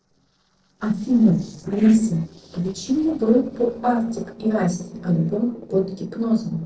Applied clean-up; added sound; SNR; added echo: neural separator model SepFormer DNS4.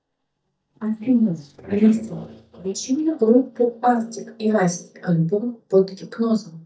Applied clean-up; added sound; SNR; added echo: neural mask model DeepFilterNet 3.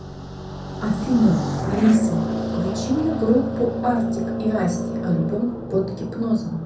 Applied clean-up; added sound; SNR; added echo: none; Car passing by; 4 dB; reverberation time 0.6 s.